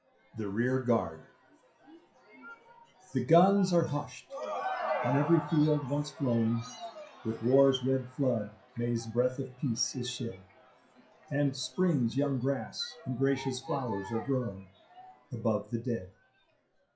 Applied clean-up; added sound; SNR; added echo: classical method WPE with log-MMSE.